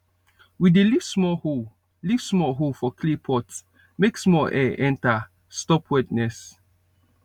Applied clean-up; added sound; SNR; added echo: none; none; none; none.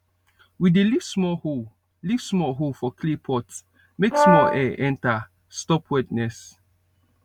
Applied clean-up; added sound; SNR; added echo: none; Brass instrument; -4 dB; none.